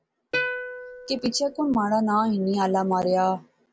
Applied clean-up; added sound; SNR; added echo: none; Plucked string instrument; 10 dB; none.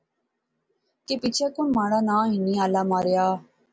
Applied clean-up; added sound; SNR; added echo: none; none; none; none.